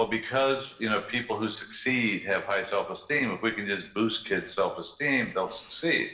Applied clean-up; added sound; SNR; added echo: neural separator model SepFormer DNS4.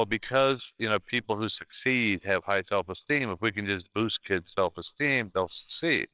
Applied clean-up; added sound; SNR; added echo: neural separator model SepFormer WHAMR!.